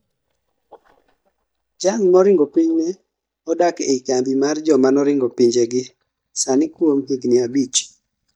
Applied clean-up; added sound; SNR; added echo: neural mask model DeepFilterNet 3.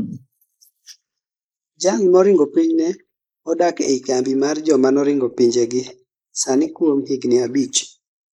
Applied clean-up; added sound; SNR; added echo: neural mask model Resemble Enhance denoiser.